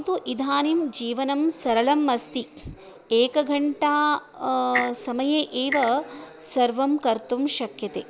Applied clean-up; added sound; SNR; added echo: none; Clock; 9 dB; none.